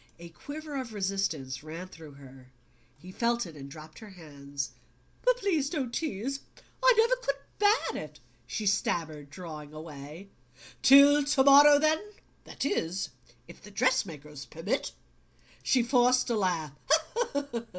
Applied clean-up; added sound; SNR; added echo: none; none; none; none.